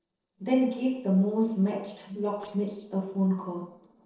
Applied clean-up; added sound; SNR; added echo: neural separator model SepFormer DNS4.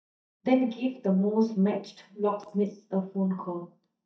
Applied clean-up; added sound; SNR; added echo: neural mask model DeepFilterNet 3.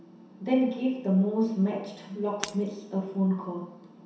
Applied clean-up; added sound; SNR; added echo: none; Shatter; 16 dB; reverberation time 0.7 s.